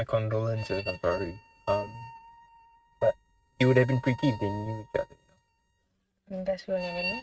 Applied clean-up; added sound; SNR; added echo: neural mask model RNNoise.